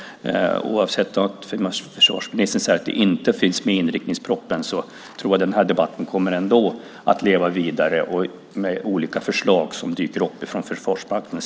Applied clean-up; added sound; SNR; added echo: none; none; none; none.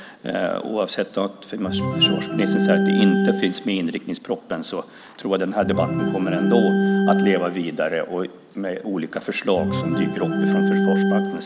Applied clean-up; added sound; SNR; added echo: none; Organ; -1 dB; none.